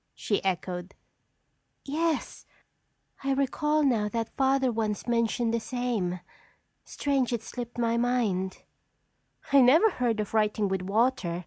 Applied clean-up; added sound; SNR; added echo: none; none; none; none.